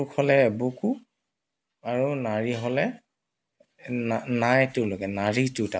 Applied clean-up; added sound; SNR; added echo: none; none; none; none.